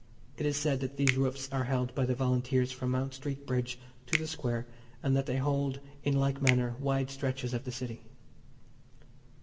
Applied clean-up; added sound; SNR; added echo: none; Finger snapping; 11 dB; reverberation time 0.7 s.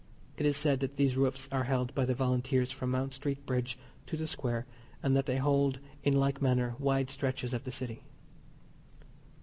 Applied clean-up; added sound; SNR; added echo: none; none; none; none.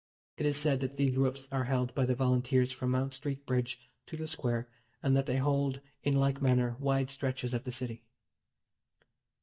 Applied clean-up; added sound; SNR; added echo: neural mask model DeepFilterNet 3.